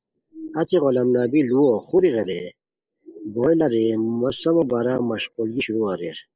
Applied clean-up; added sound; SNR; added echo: neural mask model Resemble Enhance denoiser.